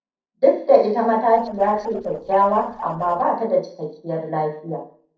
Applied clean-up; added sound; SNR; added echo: neural separator model SepFormer DNS4.